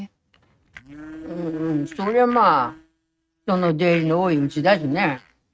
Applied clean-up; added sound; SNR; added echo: neural mask model RNNoise.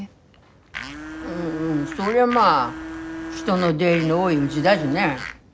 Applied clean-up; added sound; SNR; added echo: none; Domestic sounds, home sounds; 11 dB; none.